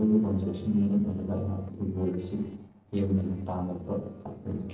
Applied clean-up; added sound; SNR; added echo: neural separator model SepFormer DNS4.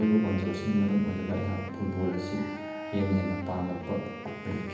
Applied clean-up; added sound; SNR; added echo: none; Wind instrument, woodwind instrument; 10 dB; reverberation time 0.8 s.